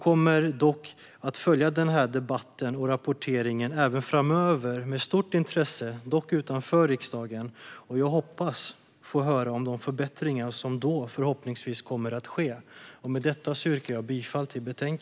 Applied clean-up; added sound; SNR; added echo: none; none; none; none.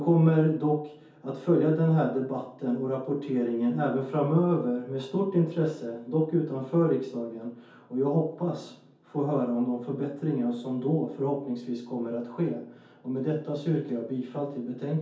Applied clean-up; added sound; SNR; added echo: none; none; none; reverberation time 0.6 s.